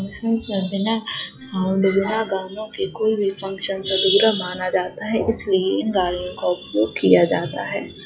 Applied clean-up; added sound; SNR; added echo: classical method log-MMSE.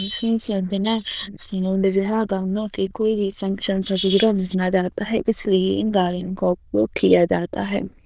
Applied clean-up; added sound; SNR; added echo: neural diffusion model UNIVERSE++.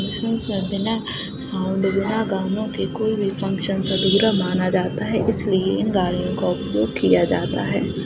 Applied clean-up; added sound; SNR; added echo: none; Wind instrument, woodwind instrument; 16 dB; none.